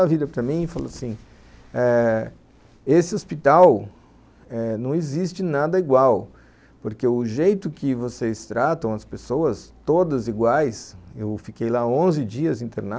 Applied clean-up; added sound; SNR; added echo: none; none; none; none.